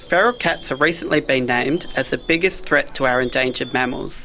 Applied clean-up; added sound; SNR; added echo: none; Screech / Subway, metro, underground; 15 dB; none.